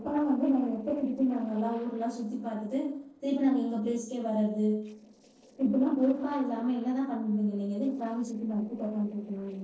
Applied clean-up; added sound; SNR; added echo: neural separator model SepFormer DNS4.